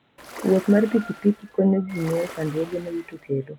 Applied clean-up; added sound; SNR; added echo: none; Ocean; 19 dB; none.